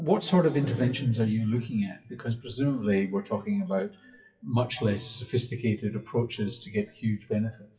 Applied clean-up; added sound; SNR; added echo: classical method WPE with log-MMSE.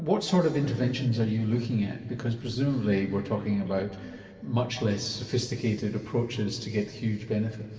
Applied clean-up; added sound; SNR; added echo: none; Cough; 20 dB; reverberation time 2.3 s.